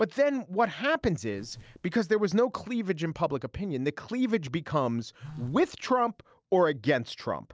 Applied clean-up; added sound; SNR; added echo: neural separator model SepFormer DNS4.